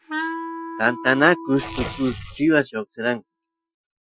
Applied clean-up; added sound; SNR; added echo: classical method Wiener filter.